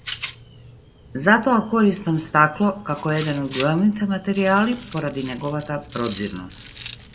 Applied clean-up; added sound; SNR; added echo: none; Rattle; 17 dB; reverberation time 1.6 s.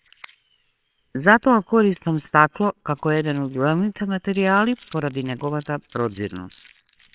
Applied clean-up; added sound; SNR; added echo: neural separator model SepFormer WHAMR!.